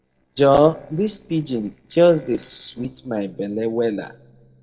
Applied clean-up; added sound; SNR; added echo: neural separator model SepFormer DNS4.